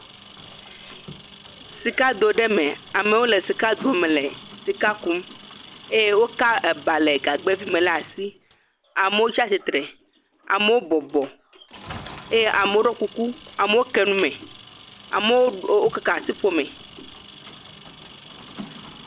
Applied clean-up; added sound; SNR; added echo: none; Engine; 19 dB; none.